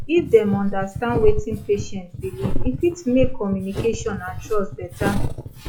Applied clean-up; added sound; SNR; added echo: classical method log-MMSE.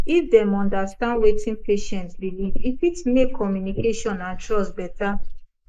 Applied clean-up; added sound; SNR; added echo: neural mask model Resemble Enhance denoiser.